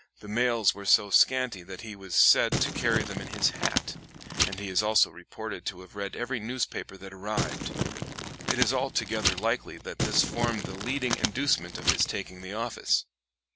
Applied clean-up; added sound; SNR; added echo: none; Crumpling, crinkling; 2 dB; none.